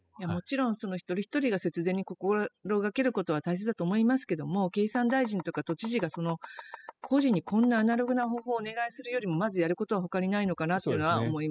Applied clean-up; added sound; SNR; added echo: classical method spectral subtraction.